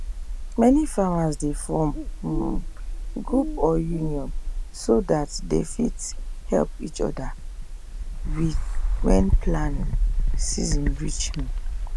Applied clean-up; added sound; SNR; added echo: none; Bird; 0 dB; none.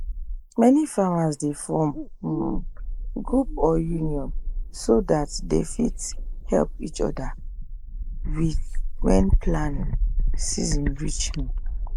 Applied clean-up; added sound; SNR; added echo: neural mask model Resemble Enhance denoiser.